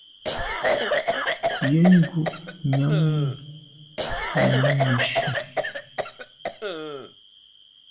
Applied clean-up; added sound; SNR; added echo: none; Cough; 2 dB; reverberation time 1.4 s.